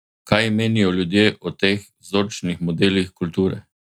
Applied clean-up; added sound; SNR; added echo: none; none; none; none.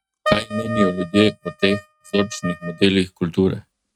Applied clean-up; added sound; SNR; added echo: neural mask model RNNoise.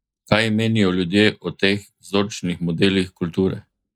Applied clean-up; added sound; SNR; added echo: neural mask model Resemble Enhance denoiser.